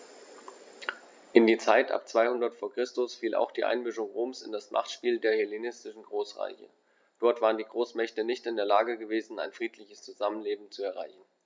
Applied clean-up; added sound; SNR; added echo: none; none; none; none.